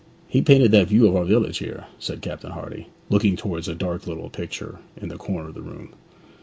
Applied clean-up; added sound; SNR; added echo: none; none; none; none.